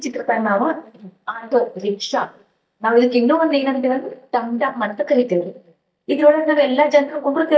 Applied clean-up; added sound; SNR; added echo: neural mask model DeepFilterNet 3.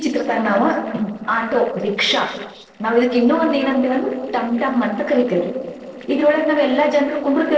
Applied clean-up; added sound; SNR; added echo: neural separator model SepFormer DNS4.